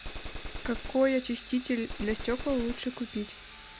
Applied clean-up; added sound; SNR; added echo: none; Sawing + Gunshot, gunfire; 8 dB; none.